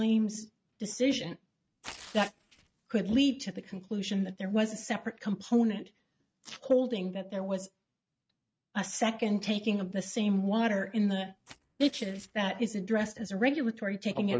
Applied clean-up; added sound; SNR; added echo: neural mask model RNNoise.